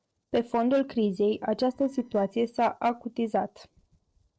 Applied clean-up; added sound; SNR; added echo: neural separator model SepFormer DNS4.